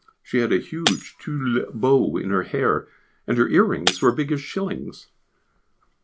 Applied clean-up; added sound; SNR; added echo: none; Shatter; 11 dB; none.